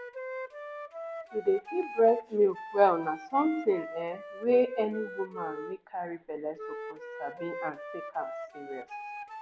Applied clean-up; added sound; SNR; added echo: none; Wind instrument, woodwind instrument; 11 dB; none.